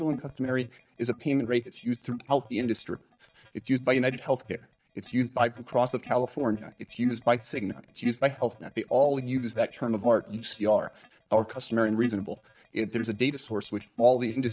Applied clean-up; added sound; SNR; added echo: neural mask model DeepFilterNet 3.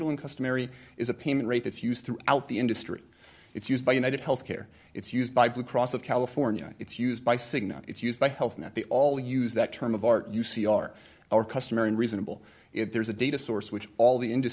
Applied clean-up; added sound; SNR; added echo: none; none; none; none.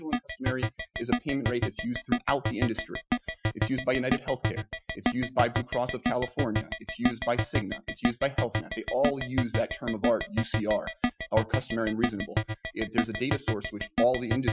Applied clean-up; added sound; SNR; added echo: classical method Wiener filter.